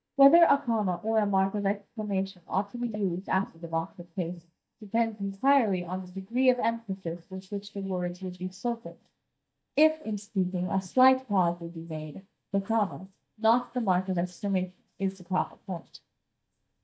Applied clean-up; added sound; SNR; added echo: neural mask model DeepFilterNet 3.